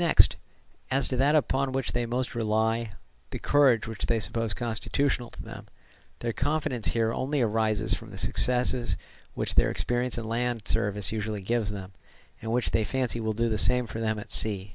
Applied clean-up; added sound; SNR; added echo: none; none; none; none.